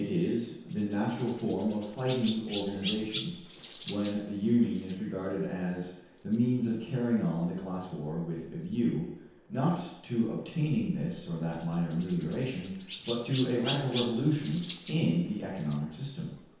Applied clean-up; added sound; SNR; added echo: none; Chirp, tweet; 8 dB; reverberation time 0.9 s.